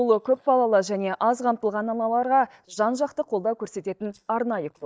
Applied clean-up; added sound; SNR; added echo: neural mask model DeepFilterNet 3.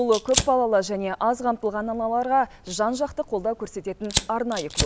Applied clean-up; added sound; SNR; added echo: none; Fire; 8 dB; none.